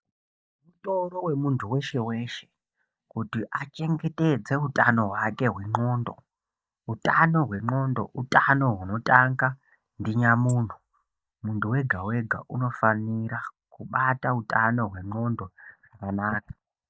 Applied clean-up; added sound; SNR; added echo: neural mask model DeepFilterNet 3.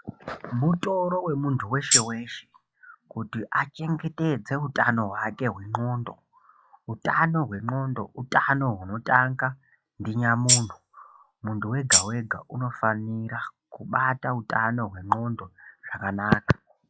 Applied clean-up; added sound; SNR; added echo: classical method log-MMSE.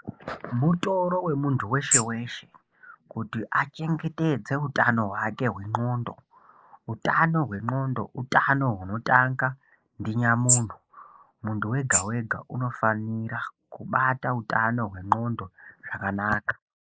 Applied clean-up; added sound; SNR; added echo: neural mask model Resemble Enhance denoiser.